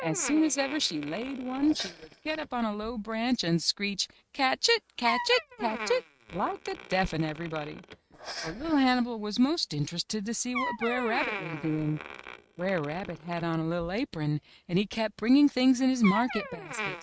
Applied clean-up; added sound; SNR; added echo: neural mask model RNNoise.